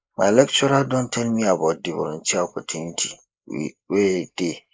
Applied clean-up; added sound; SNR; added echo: neural mask model Resemble Enhance denoiser.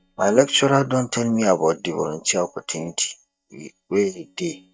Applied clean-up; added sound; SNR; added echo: neural mask model DeepFilterNet 3.